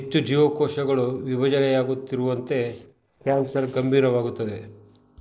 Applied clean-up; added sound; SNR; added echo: neural separator model SepFormer DNS4.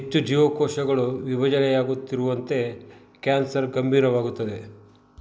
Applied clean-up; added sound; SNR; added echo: none; none; none; none.